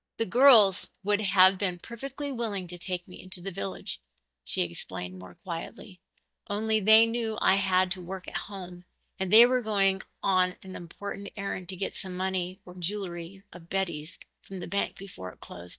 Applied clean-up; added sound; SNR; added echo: neural mask model DeepFilterNet 3.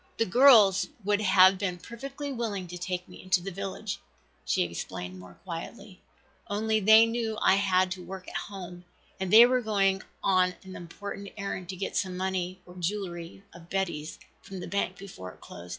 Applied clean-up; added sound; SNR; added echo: classical method log-MMSE.